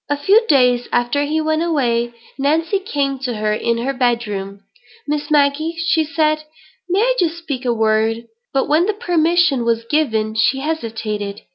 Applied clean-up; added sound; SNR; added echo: none; none; none; none.